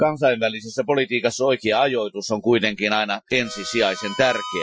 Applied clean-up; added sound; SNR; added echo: classical method Wiener filter.